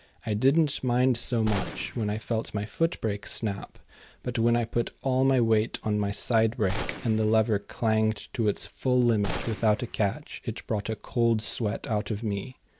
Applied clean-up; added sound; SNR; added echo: none; Gunshot, gunfire; 10 dB; none.